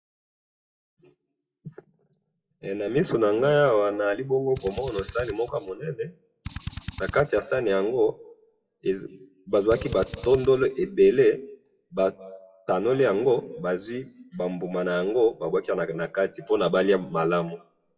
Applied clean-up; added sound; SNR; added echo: classical method WPE with log-MMSE.